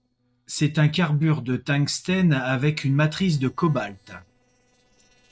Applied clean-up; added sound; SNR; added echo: neural separator model SepFormer DNS4.